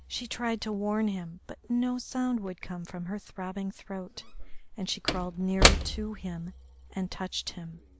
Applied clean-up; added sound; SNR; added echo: none; Slam / Wood; 0 dB; none.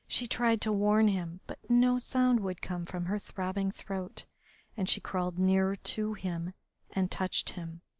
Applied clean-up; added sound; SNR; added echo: none; none; none; none.